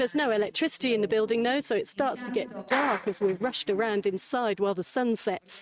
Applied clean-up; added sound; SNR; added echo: neural mask model RNNoise.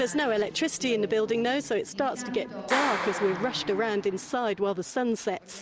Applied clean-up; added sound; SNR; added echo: none; Clapping; 10 dB; none.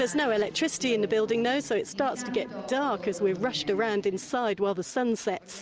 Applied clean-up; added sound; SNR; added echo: none; none; none; none.